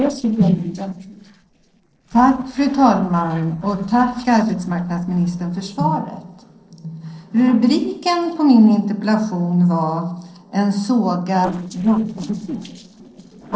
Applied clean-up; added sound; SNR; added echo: neural separator model SepFormer DNS4.